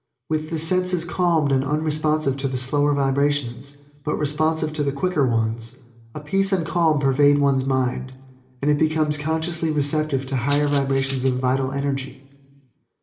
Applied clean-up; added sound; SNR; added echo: none; Rattle (instrument); -1 dB; reverberation time 1.3 s.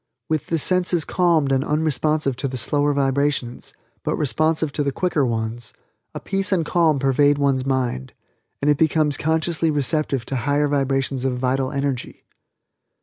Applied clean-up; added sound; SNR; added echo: none; none; none; none.